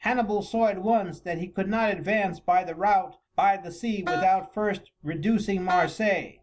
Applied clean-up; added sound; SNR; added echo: none; Wind instrument, woodwind instrument; 7 dB; none.